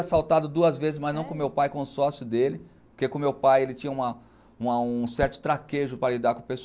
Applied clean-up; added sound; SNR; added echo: none; none; none; none.